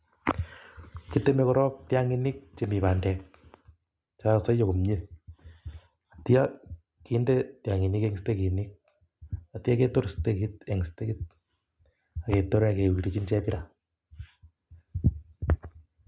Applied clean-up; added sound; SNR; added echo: none; none; none; none.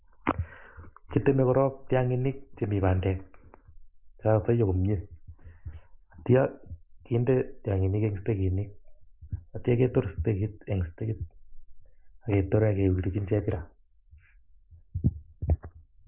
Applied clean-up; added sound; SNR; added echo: neural mask model Resemble Enhance denoiser.